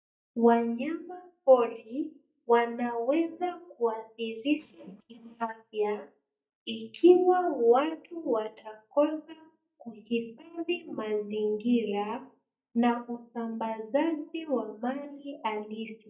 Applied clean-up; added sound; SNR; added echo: neural mask model DeepFilterNet 3.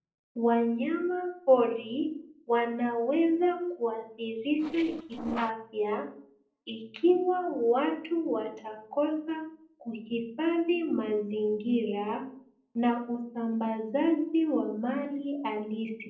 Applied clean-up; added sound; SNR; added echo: neural separator model SepFormer DNS4.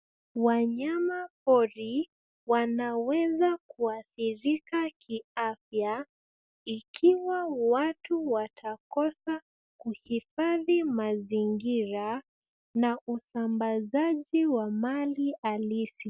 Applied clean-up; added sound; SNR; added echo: none; none; none; none.